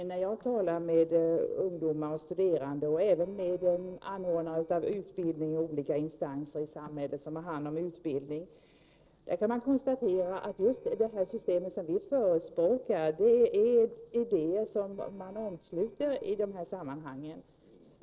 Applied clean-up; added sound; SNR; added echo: neural separator model SepFormer DNS4.